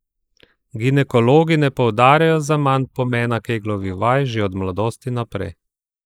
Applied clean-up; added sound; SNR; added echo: neural mask model Resemble Enhance denoiser.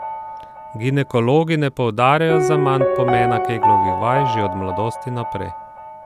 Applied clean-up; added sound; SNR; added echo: none; Piano; 1 dB; none.